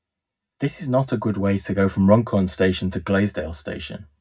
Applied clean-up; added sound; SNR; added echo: none; none; none; reverberation time 0.4 s.